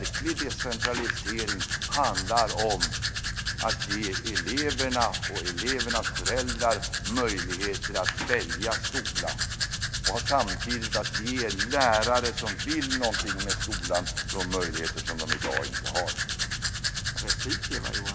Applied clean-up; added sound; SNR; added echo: none; Domestic sounds, home sounds; -1 dB; none.